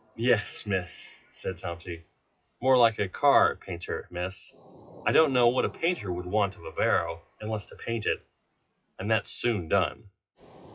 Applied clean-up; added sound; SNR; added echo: classical method WPE with log-MMSE.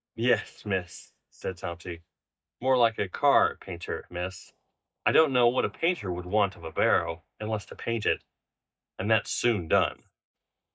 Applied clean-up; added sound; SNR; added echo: neural mask model DeepFilterNet 3.